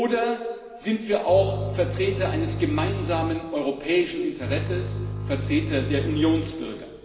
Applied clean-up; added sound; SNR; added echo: none; Bowed string instrument; 5 dB; reverberation time 2.6 s.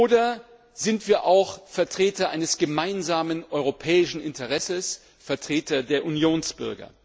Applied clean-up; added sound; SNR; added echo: none; none; none; none.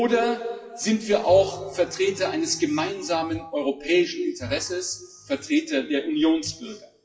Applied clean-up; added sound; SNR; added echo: classical method WPE with log-MMSE.